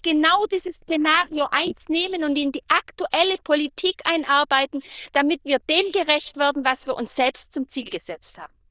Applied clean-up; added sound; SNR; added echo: neural diffusion model UNIVERSE++.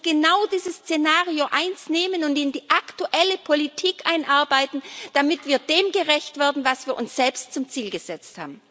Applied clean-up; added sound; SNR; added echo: none; none; none; none.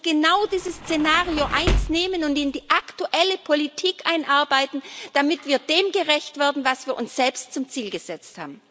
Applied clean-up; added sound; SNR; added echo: none; Sliding door / Slam; 6 dB; none.